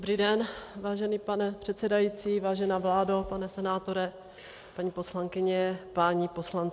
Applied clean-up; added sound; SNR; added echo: none; none; none; none.